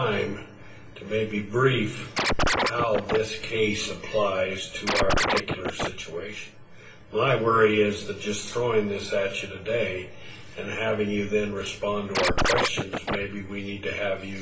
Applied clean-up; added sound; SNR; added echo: none; Scratching (performance technique); -2 dB; reverberation time 0.3 s.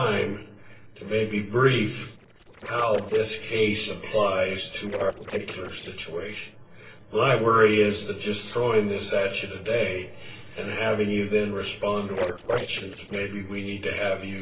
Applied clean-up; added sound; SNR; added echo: neural separator model SepFormer DNS4.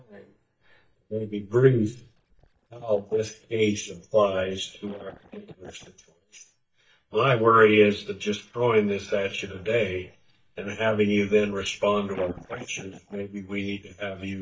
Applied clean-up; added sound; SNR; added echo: neural mask model DeepFilterNet 3.